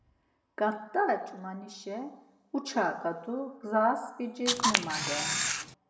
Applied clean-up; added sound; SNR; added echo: none; Camera; -3 dB; reverberation time 0.8 s.